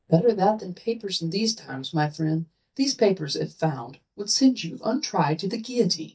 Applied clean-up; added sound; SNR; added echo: neural mask model DeepFilterNet 3.